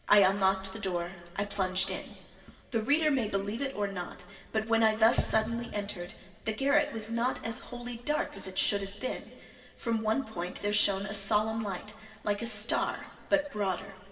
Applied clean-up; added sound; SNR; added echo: none; none; none; reverberation time 2.0 s.